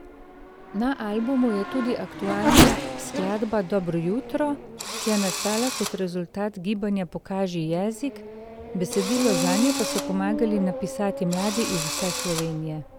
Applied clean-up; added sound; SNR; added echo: none; Race car, auto racing / Accelerating, revving, vroom + Engine / Drill; 2 dB; none.